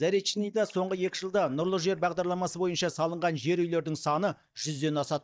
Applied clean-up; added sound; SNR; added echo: neural mask model DeepFilterNet 3.